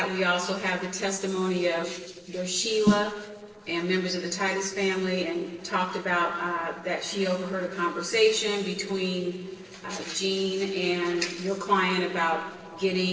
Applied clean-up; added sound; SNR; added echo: neural separator model SepFormer DNS4.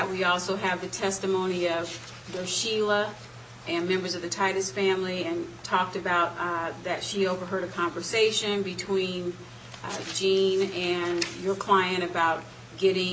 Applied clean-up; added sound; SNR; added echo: none; none; none; none.